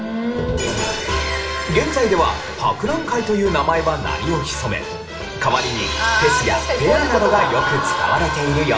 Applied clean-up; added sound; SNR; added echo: none; none; none; reverberation time 0.6 s.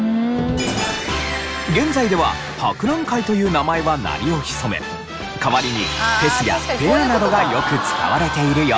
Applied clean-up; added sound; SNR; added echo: none; none; none; none.